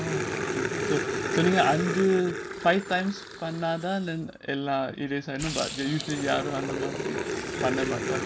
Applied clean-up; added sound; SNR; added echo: none; Growling; 4 dB; none.